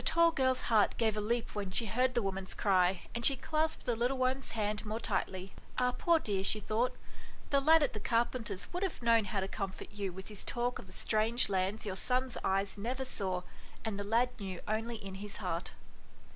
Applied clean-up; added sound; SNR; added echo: none; none; none; none.